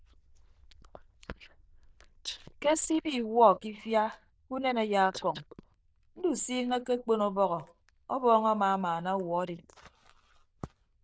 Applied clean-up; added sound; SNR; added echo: neural diffusion model UNIVERSE++.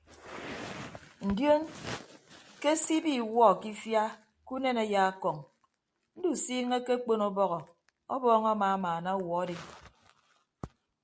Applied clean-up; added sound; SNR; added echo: none; none; none; none.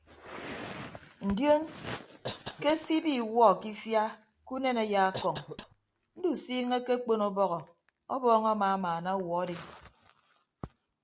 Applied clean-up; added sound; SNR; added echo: none; Cough; 15 dB; none.